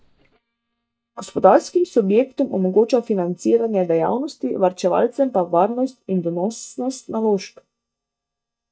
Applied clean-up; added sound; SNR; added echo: neural mask model DeepFilterNet 3.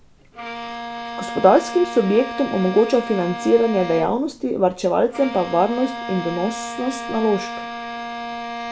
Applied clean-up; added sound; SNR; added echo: none; Bowed string instrument; 10 dB; none.